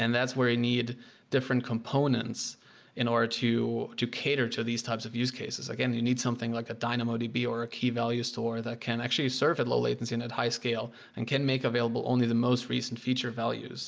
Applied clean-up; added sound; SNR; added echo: none; none; none; none.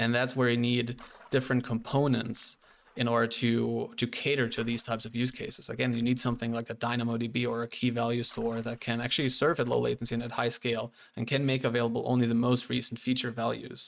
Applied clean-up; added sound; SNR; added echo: neural mask model RNNoise.